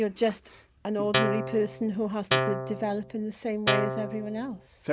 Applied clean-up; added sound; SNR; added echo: none; Guitar; 0 dB; none.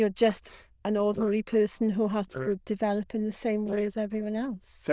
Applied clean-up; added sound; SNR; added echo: neural diffusion model UNIVERSE++.